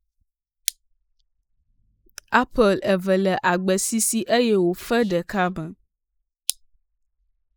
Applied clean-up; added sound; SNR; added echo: neural mask model Resemble Enhance denoiser.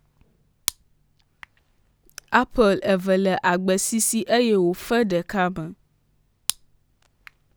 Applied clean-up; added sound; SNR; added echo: none; none; none; none.